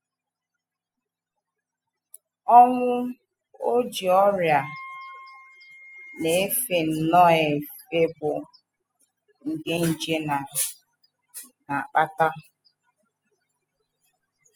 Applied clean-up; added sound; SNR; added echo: classical method spectral subtraction.